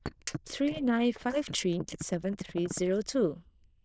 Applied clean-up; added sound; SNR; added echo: neural diffusion model UNIVERSE++.